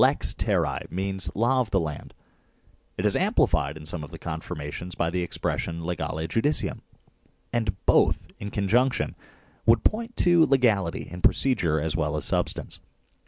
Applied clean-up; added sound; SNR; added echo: none; none; none; none.